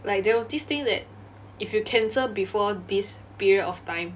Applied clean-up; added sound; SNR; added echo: none; none; none; none.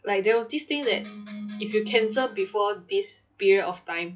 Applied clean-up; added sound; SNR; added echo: classical method log-MMSE.